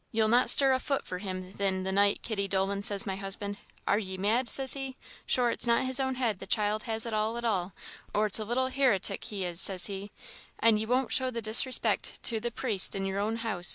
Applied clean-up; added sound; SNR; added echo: none; none; none; none.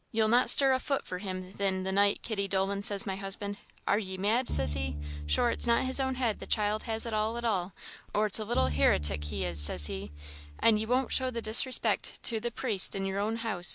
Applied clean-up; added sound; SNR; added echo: none; Bowed string instrument; 6 dB; none.